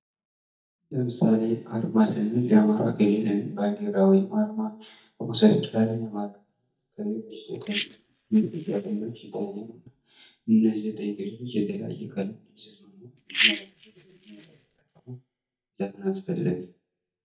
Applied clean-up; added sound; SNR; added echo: neural mask model DeepFilterNet 3.